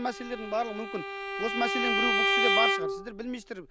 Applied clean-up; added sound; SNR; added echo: none; Bowed string instrument; -4 dB; none.